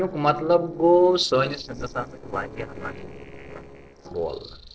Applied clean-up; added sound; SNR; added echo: neural separator model SepFormer DNS4.